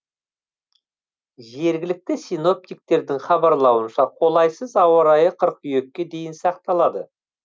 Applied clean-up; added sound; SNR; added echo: none; none; none; none.